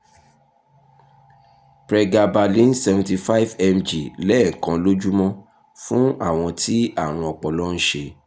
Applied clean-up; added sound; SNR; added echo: none; none; none; none.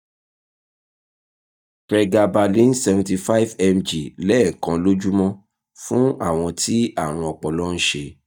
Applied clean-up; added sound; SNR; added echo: neural mask model DeepFilterNet 3.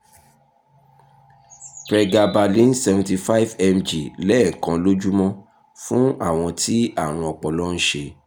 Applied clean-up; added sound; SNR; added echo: none; Bird; 17 dB; none.